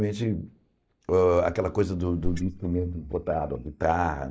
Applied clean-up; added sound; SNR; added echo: neural mask model DeepFilterNet 3.